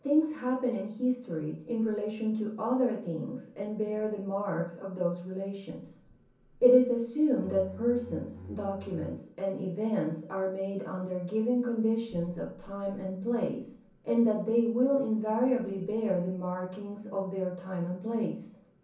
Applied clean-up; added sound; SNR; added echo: none; Bowed string instrument; 16 dB; reverberation time 0.6 s.